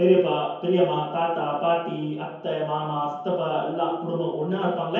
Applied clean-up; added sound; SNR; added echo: none; none; none; reverberation time 0.9 s.